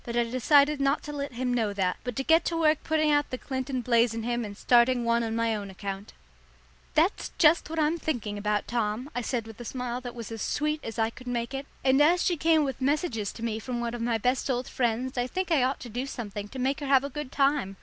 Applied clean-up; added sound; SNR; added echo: none; none; none; none.